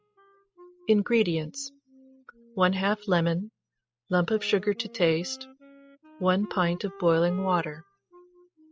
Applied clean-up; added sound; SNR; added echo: classical method spectral subtraction.